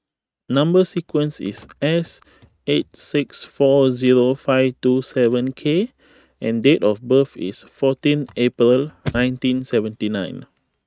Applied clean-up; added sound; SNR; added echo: neural mask model RNNoise.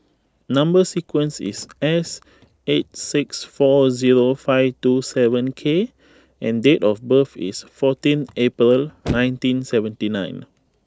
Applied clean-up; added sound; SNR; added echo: neural separator model SepFormer DNS4.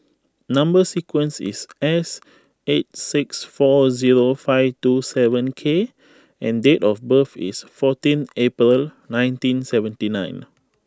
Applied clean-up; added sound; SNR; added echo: none; none; none; none.